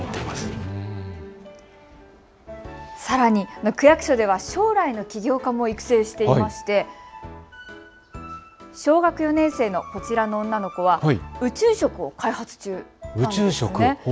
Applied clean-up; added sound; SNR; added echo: none; none; none; none.